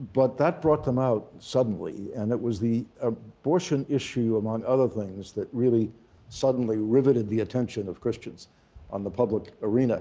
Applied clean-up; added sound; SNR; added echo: none; none; none; none.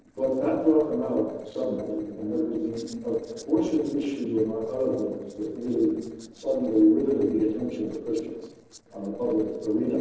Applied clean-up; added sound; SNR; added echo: neural separator model SepFormer DNS4.